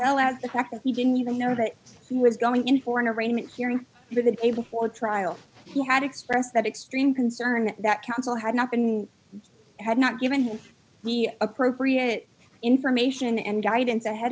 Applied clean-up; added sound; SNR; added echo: none; none; none; none.